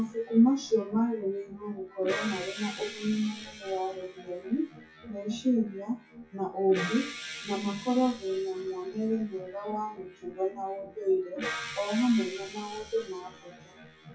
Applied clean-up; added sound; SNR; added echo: classical method WPE with log-MMSE.